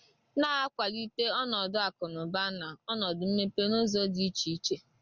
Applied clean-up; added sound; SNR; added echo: none; none; none; none.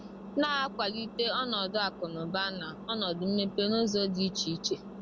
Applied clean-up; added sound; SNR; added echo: none; Engine; 12 dB; none.